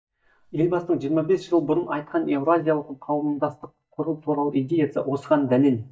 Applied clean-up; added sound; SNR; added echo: neural mask model DeepFilterNet 3.